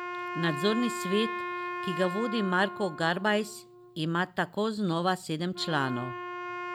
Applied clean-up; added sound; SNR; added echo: none; Wind instrument, woodwind instrument; 7 dB; none.